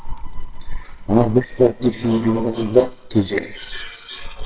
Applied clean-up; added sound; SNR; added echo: neural separator model SepFormer WHAMR!.